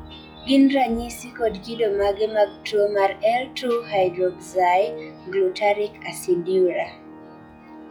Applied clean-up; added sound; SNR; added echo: classical method log-MMSE.